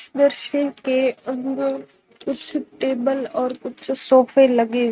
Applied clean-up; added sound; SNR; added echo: neural mask model RNNoise.